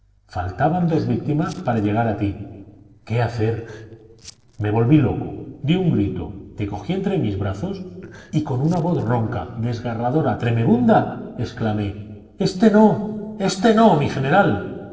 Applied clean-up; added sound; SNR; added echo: neural separator model SepFormer DNS4.